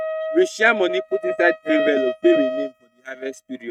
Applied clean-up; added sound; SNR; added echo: neural mask model RNNoise.